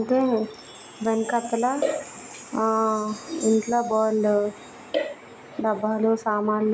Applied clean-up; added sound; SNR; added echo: none; Chime; 20 dB; none.